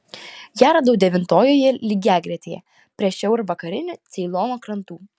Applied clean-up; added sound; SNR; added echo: none; none; none; none.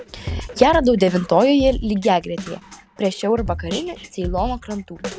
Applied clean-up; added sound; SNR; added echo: none; Drum kit; 11 dB; none.